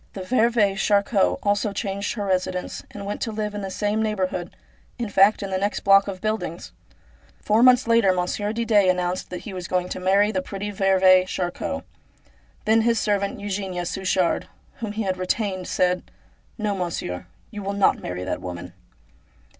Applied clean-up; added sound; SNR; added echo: none; none; none; none.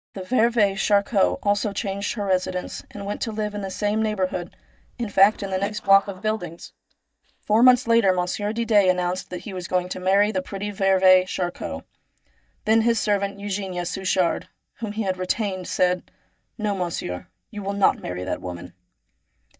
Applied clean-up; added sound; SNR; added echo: neural mask model DeepFilterNet 3.